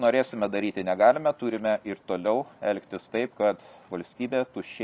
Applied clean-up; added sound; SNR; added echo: none; none; none; none.